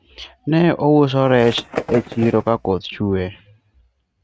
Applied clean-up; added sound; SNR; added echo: neural mask model RNNoise.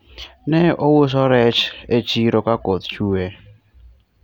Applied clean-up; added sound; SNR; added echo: none; none; none; none.